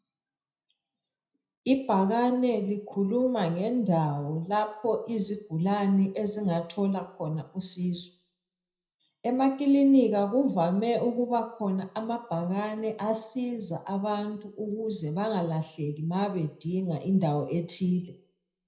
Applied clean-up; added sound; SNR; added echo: none; none; none; reverberation time 0.5 s.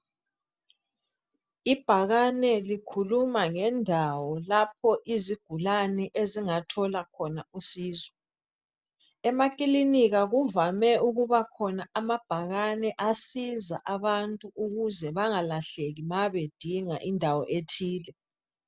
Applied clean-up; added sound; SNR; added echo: none; none; none; none.